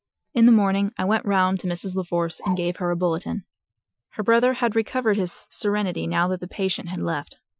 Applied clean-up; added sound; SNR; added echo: classical method Wiener filter.